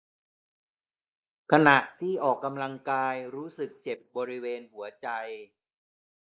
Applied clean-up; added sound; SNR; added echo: neural mask model Resemble Enhance denoiser.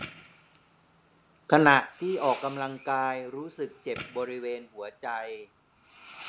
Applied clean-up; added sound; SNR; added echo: none; Fireworks; 19 dB; none.